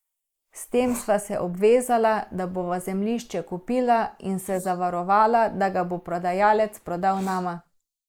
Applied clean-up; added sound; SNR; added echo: neural mask model Resemble Enhance denoiser.